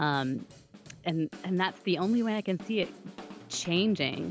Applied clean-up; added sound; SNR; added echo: none; Drum / Drum kit; 18 dB; none.